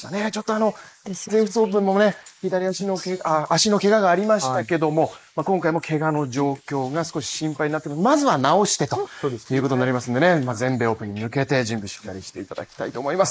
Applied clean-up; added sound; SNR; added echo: neural mask model Resemble Enhance denoiser.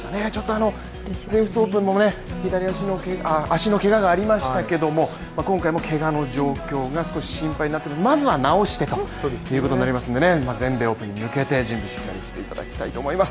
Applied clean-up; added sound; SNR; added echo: none; Rain; 19 dB; none.